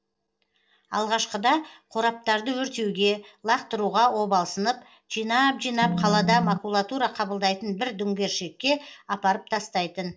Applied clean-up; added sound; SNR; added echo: none; Organ; -1 dB; reverberation time 0.2 s.